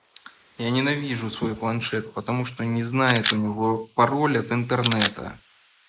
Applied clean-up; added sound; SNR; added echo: neural mask model Resemble Enhance denoiser.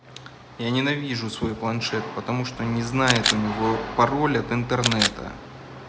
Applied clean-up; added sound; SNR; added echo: none; Camera; 4 dB; none.